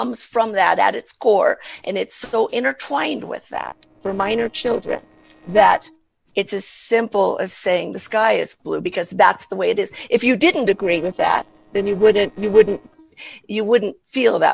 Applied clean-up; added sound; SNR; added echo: neural separator model SepFormer DNS4.